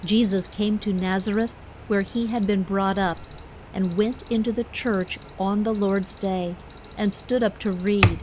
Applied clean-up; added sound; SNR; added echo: none; Alarm; 5 dB; none.